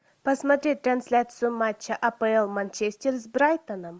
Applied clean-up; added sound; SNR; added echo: none; none; none; none.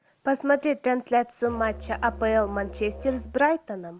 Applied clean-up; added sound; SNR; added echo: none; Musical instrument; 14 dB; none.